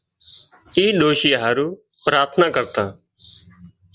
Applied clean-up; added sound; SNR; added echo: none; none; none; none.